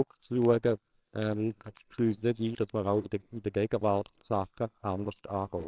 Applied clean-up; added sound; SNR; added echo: neural separator model SepFormer WHAMR!.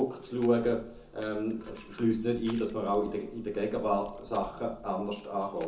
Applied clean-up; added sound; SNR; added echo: none; Crushing; 20 dB; reverberation time 0.5 s.